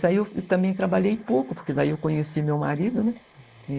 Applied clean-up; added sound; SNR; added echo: neural mask model Resemble Enhance denoiser.